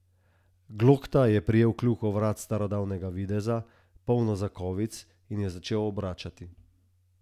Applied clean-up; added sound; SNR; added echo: none; none; none; none.